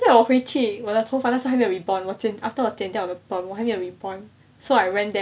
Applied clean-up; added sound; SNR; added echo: none; none; none; none.